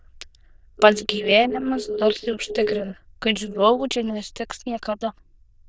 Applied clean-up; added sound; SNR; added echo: neural diffusion model UNIVERSE++.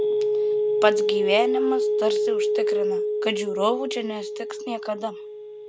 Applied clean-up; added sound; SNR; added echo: none; Telephone; -4 dB; none.